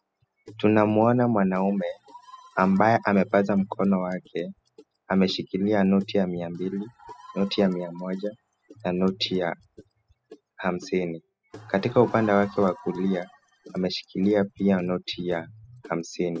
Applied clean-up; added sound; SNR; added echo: classical method spectral subtraction.